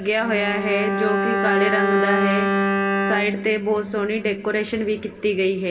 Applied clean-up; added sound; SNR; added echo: none; Bowed string instrument; 1 dB; reverberation time 2.4 s.